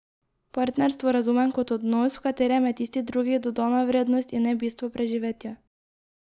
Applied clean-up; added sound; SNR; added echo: none; none; none; none.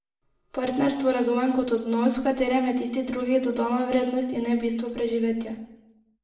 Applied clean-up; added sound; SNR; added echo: none; none; none; reverberation time 0.7 s.